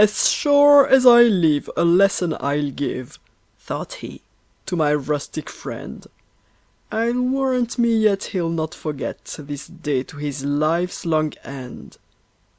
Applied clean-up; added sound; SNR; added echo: none; none; none; none.